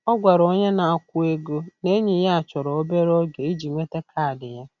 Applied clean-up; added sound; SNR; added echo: none; none; none; none.